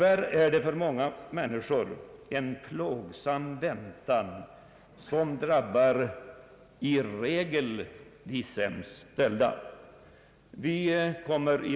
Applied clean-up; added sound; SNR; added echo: none; none; none; none.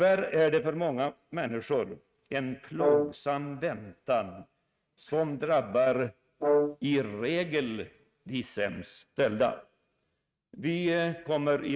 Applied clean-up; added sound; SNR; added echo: neural mask model RNNoise.